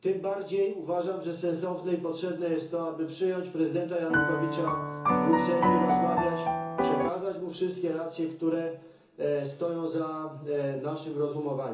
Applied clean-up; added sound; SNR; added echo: none; Piano; -4 dB; reverberation time 0.7 s.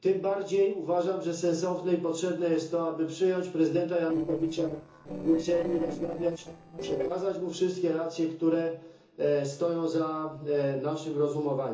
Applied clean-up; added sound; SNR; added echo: neural separator model SepFormer DNS4.